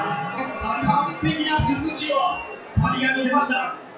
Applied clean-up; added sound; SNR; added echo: classical method WPE with log-MMSE.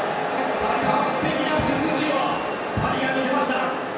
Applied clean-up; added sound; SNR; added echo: none; Keyboard (musical); 11 dB; reverberation time 1.2 s.